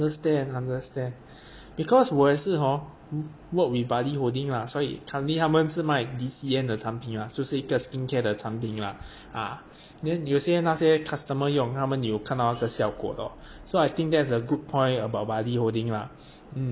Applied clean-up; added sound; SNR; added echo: none; none; none; none.